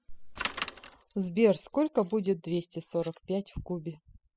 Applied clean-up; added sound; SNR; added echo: classical method spectral subtraction.